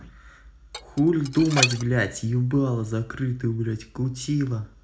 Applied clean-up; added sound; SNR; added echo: none; Dishes, pots, and pans; 4 dB; reverberation time 0.4 s.